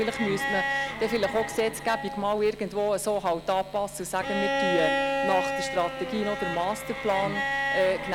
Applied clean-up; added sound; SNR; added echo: none; Bowed string instrument; 3 dB; none.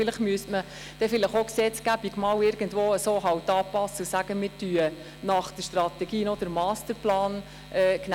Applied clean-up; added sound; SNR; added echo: none; none; none; none.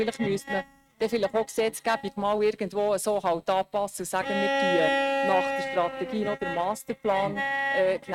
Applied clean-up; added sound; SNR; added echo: neural mask model RNNoise.